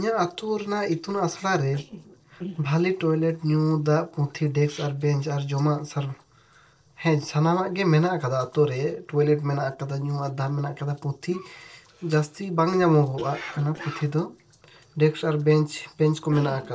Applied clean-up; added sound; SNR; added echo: neural separator model SepFormer DNS4.